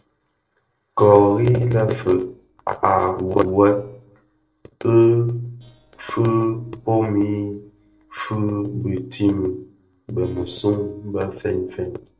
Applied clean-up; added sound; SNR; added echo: neural separator model SepFormer DNS4.